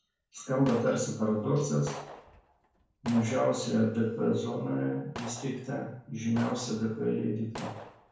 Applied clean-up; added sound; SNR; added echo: none; Gunshot, gunfire; 16 dB; reverberation time 0.5 s.